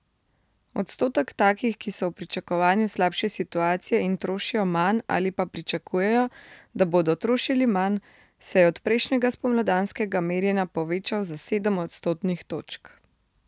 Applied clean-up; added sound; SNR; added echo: none; none; none; none.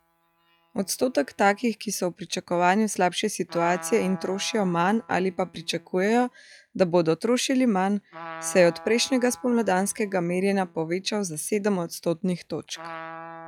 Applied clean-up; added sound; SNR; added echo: classical method log-MMSE.